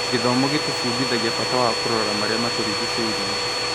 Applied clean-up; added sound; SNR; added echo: none; Domestic sounds, home sounds; -1 dB; none.